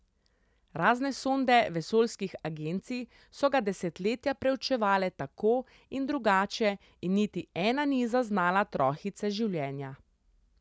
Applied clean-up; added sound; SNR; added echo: none; none; none; none.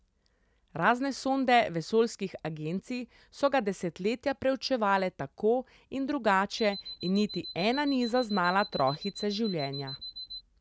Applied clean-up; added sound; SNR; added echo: none; Alarm; 12 dB; none.